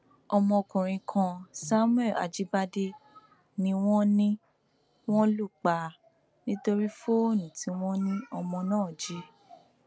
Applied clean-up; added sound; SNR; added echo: none; none; none; none.